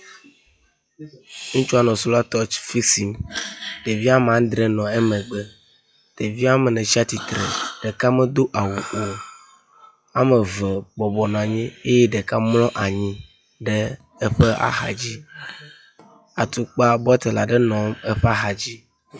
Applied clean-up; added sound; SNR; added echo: classical method log-MMSE.